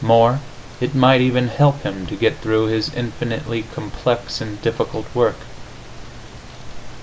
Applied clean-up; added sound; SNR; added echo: none; none; none; none.